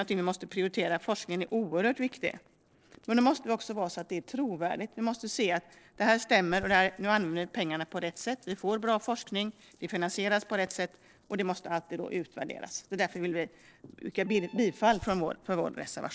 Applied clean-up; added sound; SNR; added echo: neural separator model SepFormer DNS4.